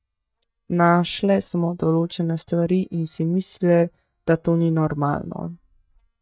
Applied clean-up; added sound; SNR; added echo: neural mask model DeepFilterNet 3.